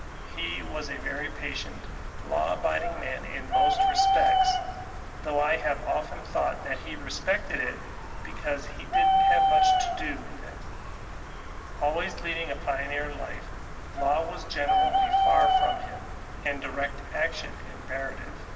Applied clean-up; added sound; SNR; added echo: none; Bird; -3 dB; reverberation time 2.5 s.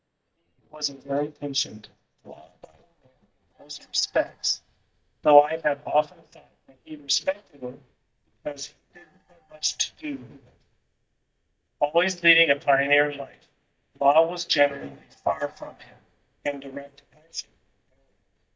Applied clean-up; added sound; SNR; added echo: neural mask model DeepFilterNet 3.